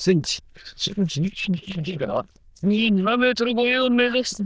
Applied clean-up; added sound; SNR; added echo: neural diffusion model UNIVERSE++.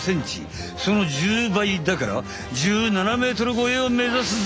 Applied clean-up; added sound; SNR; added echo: none; none; none; none.